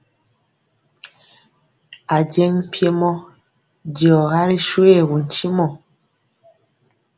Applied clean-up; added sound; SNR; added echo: none; none; none; none.